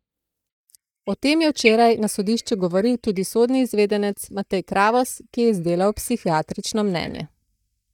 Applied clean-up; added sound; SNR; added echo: neural mask model DeepFilterNet 3.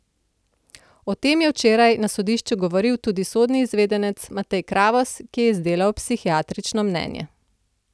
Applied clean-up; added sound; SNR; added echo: none; none; none; none.